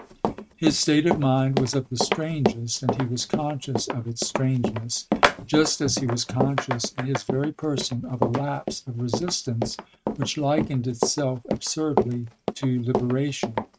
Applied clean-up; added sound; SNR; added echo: neural mask model RNNoise.